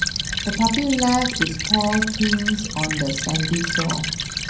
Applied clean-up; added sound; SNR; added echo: none; Stream / Trickle, dribble; 2 dB; reverberation time 0.6 s.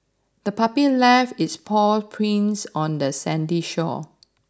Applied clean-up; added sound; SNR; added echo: none; none; none; none.